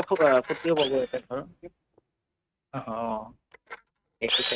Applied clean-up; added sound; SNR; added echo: neural mask model RNNoise.